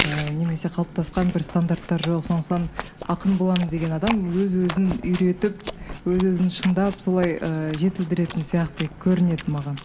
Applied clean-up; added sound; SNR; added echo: none; Chewing, mastication; 12 dB; none.